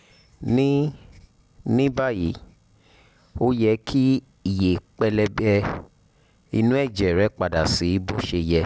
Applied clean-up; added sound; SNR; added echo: none; none; none; none.